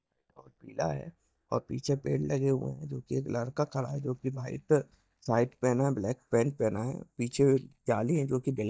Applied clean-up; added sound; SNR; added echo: neural mask model DeepFilterNet 3.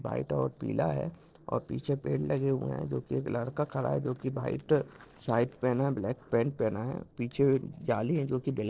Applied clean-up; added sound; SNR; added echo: neural separator model SepFormer DNS4.